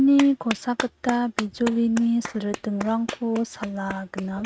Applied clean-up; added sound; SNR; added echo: neural mask model RNNoise.